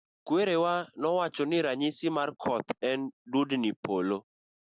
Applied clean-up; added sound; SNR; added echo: none; none; none; none.